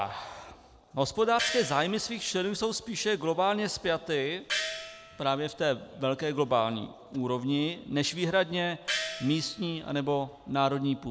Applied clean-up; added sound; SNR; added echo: none; Gong; 7 dB; none.